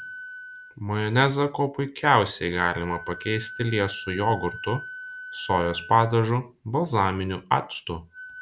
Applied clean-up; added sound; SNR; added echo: none; Wind instrument, woodwind instrument; 16 dB; none.